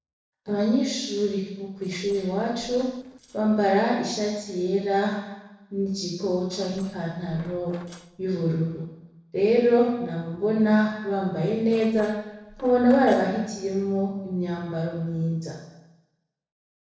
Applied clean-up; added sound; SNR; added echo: neural separator model SepFormer DNS4.